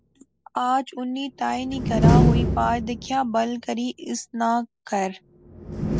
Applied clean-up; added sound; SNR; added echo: none; Slam; -1 dB; none.